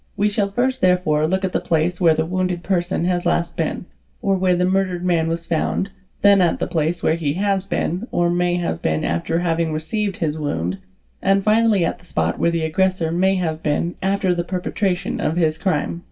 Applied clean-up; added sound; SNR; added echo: none; none; none; reverberation time 0.2 s.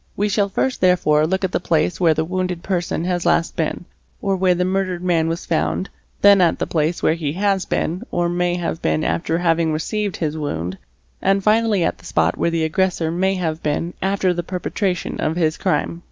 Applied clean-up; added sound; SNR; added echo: none; none; none; none.